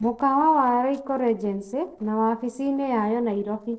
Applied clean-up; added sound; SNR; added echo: neural separator model SepFormer DNS4.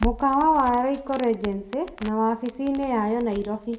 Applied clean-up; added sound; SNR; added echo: none; Crackle; 13 dB; reverberation time 0.4 s.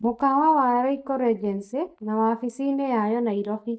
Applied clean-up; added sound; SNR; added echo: neural mask model DeepFilterNet 3.